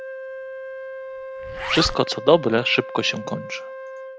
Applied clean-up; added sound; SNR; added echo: none; Zipper (clothing) + Wind instrument, woodwind instrument; 9 dB; none.